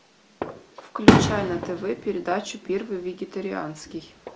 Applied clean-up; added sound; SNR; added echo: none; Fireworks; -4 dB; none.